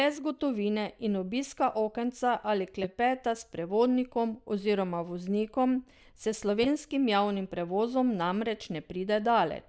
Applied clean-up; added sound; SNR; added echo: neural mask model DeepFilterNet 3.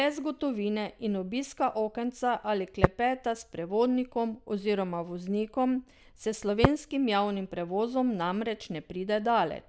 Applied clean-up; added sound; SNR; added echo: none; Tap; 6 dB; none.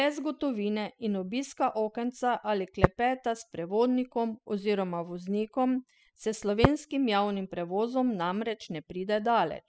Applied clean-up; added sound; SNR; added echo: classical method spectral subtraction.